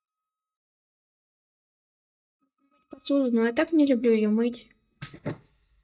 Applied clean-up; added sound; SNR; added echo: neural mask model DeepFilterNet 3.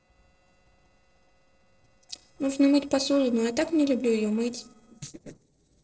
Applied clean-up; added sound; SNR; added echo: neural separator model SepFormer DNS4.